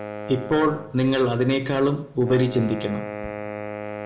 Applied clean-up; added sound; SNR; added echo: none; Wind instrument, woodwind instrument; 11 dB; reverberation time 0.7 s.